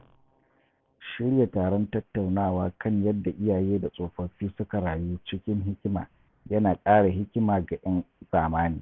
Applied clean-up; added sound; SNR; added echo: none; none; none; none.